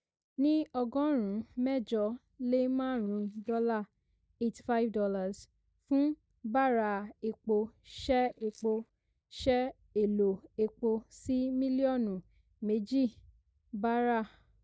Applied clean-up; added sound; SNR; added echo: neural mask model DeepFilterNet 3.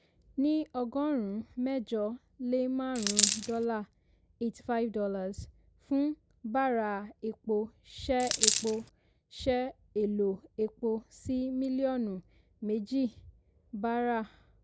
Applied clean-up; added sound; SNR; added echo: none; Coin (dropping); -3 dB; none.